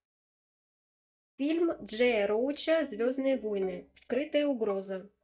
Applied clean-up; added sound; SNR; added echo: neural mask model DeepFilterNet 3.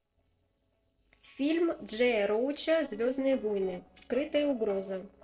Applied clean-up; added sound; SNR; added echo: neural separator model SepFormer DNS4.